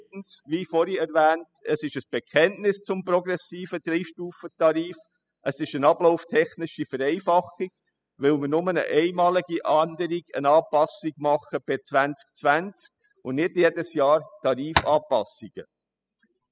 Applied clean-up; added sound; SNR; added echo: classical method spectral subtraction.